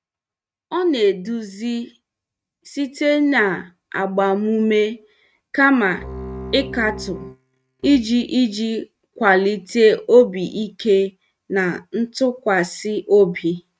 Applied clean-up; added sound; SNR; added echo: neural mask model RNNoise.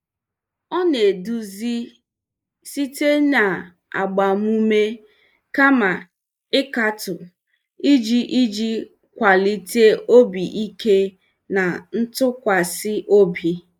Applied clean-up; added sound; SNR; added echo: neural mask model Resemble Enhance denoiser.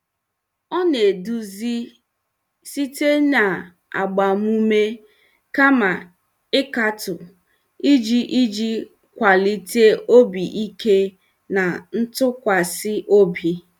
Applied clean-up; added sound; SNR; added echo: none; none; none; none.